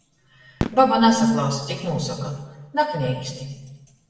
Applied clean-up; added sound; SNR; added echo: none; Fireworks; 12 dB; reverberation time 1.0 s.